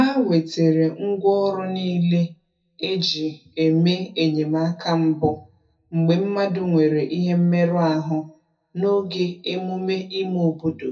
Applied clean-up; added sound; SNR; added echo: none; none; none; reverberation time 0.3 s.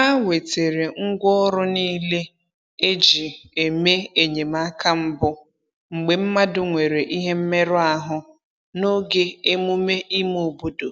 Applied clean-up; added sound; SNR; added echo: none; none; none; none.